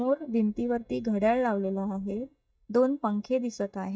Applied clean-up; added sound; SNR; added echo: neural mask model DeepFilterNet 3.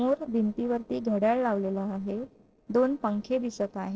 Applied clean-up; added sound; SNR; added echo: neural separator model SepFormer DNS4.